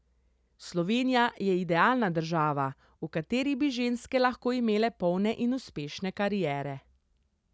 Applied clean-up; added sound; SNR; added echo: none; none; none; none.